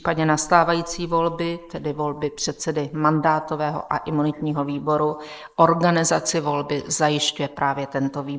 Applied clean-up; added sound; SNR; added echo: neural mask model Resemble Enhance denoiser.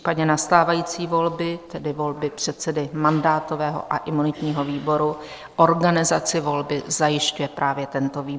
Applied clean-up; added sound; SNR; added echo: neural separator model SepFormer DNS4.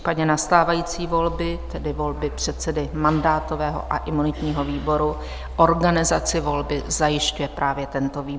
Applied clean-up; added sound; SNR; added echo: none; Mechanical fan; 11 dB; none.